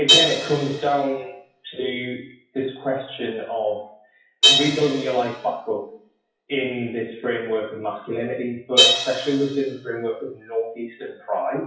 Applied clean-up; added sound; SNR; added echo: classical method WPE with log-MMSE.